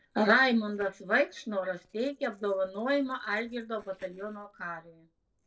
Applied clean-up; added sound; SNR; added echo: neural separator model SepFormer DNS4.